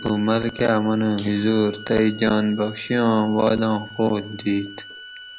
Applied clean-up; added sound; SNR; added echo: none; Bowed string instrument; 19 dB; none.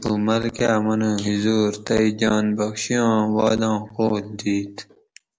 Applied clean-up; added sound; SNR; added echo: none; none; none; none.